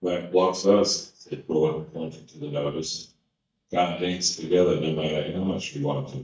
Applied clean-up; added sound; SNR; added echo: neural mask model DeepFilterNet 3.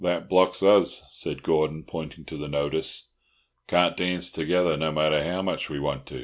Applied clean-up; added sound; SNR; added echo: none; none; none; none.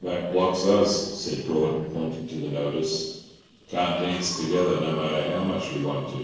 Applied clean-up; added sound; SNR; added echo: neural separator model SepFormer DNS4.